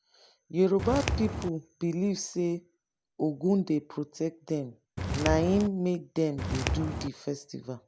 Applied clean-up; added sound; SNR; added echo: none; Walk, footsteps; 1 dB; none.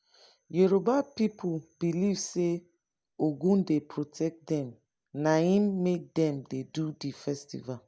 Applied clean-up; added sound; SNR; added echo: none; none; none; none.